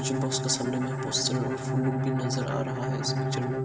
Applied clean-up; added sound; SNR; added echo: none; Bowed string instrument; -1 dB; reverberation time 1.4 s.